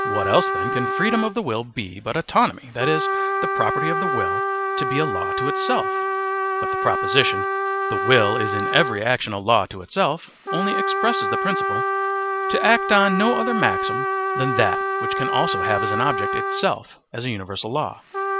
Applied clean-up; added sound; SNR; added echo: none; Trumpet; 0 dB; none.